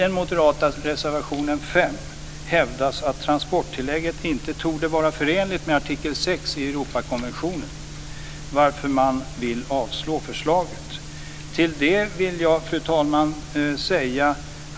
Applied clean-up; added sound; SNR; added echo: none; none; none; none.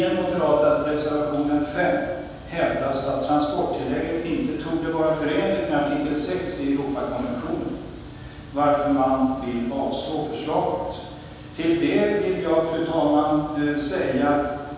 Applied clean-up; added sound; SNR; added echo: none; none; none; reverberation time 1.2 s.